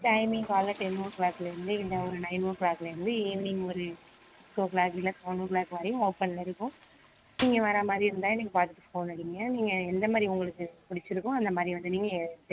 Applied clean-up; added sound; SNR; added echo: none; Toilet flush; 19 dB; none.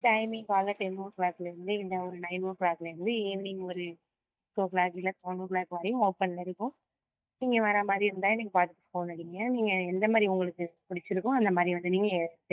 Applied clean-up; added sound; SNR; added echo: neural mask model DeepFilterNet 3.